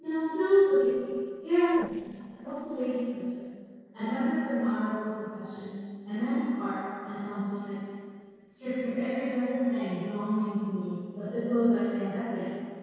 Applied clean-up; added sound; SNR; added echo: neural separator model SepFormer DNS4.